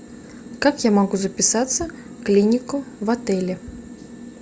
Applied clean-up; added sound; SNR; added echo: none; none; none; none.